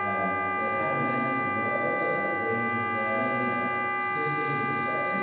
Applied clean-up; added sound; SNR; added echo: none; Wind instrument, woodwind instrument; -4 dB; reverberation time 2.1 s.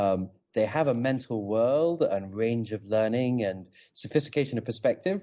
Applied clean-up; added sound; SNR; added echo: none; none; none; none.